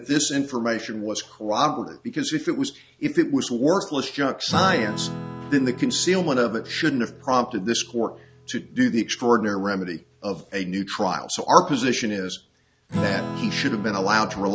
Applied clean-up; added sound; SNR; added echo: none; Acoustic guitar / Strum; 12 dB; none.